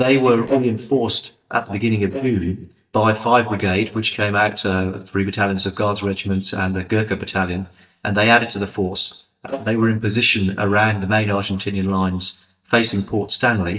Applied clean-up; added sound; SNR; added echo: neural mask model DeepFilterNet 3.